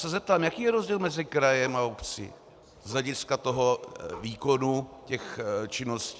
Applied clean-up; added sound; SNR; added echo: none; Bark; 19 dB; none.